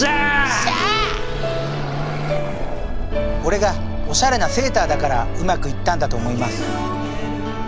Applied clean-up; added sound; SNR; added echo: none; Car passing by / Accelerating, revving, vroom; 1 dB; none.